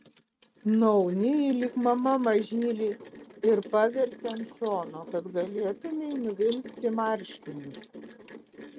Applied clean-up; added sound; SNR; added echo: neural mask model RNNoise.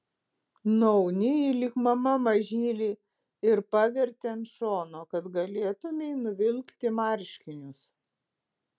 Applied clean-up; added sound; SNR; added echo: none; none; none; none.